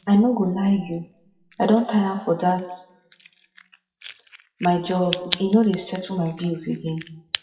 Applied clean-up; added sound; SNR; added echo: classical method WPE with log-MMSE.